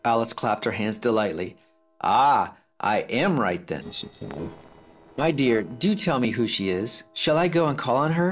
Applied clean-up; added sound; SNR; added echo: neural separator model SepFormer DNS4.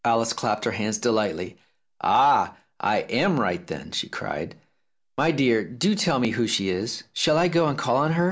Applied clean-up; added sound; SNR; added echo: none; none; none; none.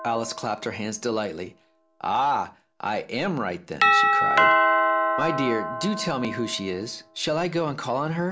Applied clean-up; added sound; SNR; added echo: none; Doorbell; -2 dB; none.